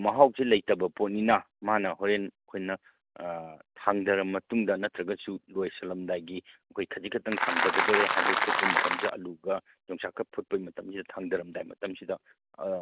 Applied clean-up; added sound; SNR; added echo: none; Applause; -3 dB; none.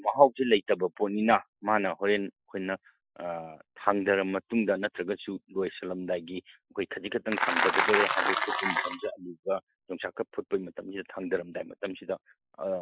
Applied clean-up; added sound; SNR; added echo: classical method Wiener filter.